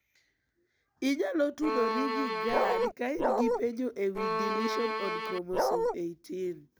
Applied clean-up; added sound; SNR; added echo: none; Bark + Bowed string instrument; -4 dB; none.